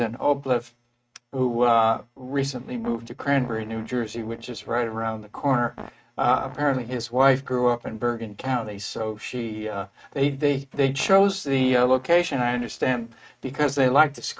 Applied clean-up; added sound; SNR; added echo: neural mask model RNNoise.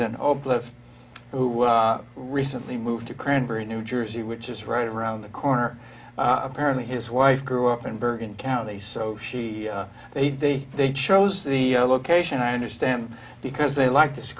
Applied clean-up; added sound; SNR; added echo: none; none; none; none.